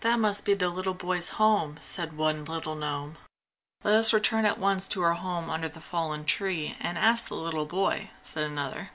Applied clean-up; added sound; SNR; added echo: none; none; none; none.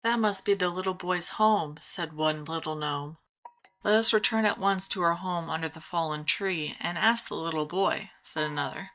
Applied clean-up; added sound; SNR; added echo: neural mask model DeepFilterNet 3.